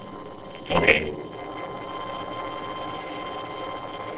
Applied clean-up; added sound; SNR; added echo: neural separator model SepFormer DNS4.